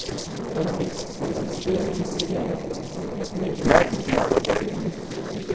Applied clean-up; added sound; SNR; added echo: neural separator model SepFormer DNS4.